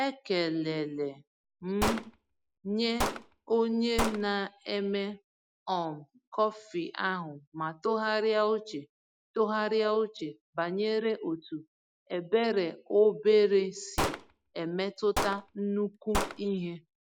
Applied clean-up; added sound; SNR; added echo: none; Gunshot, gunfire; 6 dB; none.